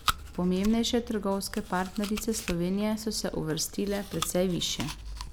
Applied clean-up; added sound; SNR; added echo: none; Chewing, mastication; 9 dB; none.